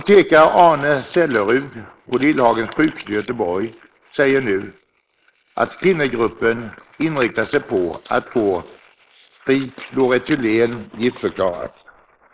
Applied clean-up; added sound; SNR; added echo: neural mask model Resemble Enhance denoiser.